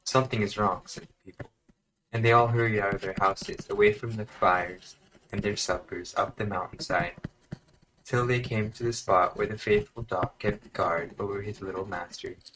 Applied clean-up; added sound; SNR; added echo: neural mask model RNNoise.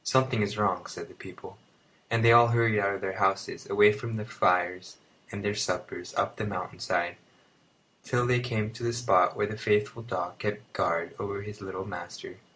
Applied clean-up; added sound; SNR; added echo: none; none; none; none.